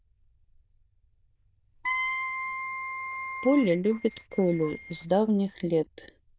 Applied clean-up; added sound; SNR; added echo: neural diffusion model UNIVERSE++.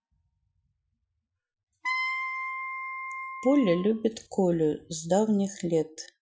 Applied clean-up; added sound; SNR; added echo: classical method Wiener filter.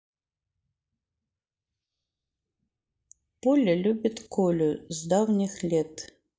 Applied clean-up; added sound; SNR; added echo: neural mask model Resemble Enhance denoiser.